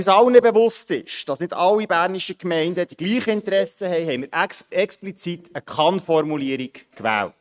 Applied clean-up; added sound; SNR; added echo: neural mask model RNNoise.